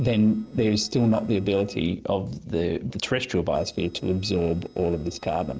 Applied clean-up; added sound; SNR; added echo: neural separator model SepFormer DNS4.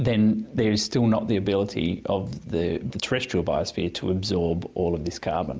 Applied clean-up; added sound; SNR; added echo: none; none; none; none.